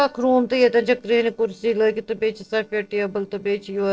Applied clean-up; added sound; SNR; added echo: neural separator model SepFormer DNS4.